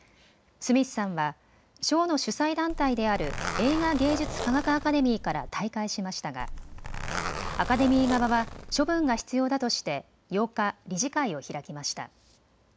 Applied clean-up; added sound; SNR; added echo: none; Zipper (clothing); 6 dB; none.